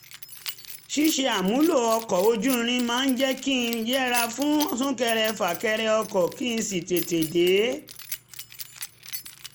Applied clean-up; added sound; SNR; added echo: none; Keys jangling; 13 dB; none.